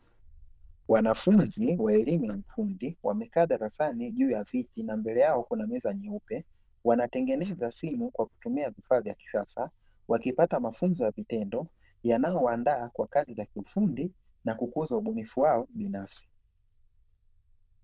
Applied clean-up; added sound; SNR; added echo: neural diffusion model UNIVERSE++.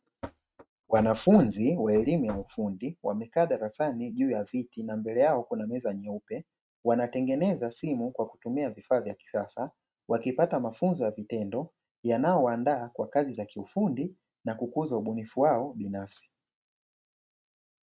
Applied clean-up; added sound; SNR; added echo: neural mask model RNNoise.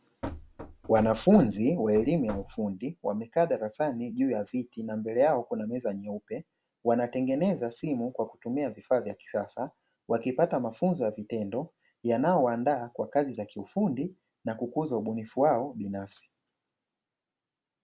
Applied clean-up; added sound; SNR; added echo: none; Knock / Wood; 13 dB; none.